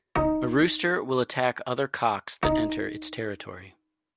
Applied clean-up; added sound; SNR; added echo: none; Bowed string instrument; 3 dB; none.